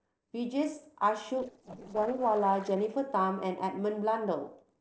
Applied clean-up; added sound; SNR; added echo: neural separator model SepFormer DNS4.